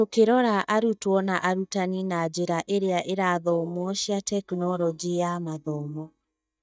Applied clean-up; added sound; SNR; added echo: neural mask model DeepFilterNet 3.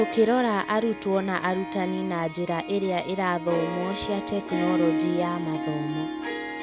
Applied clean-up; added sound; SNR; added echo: none; Harp; 4 dB; none.